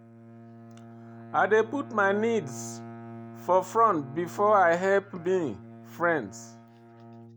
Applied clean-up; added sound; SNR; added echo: none; Bowed string instrument; 17 dB; none.